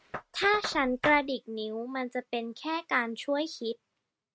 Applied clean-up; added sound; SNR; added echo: neural mask model RNNoise.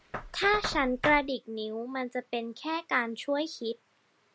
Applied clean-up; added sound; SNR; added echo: none; Knock; 12 dB; none.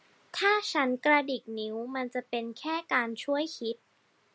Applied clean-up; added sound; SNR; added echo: none; none; none; none.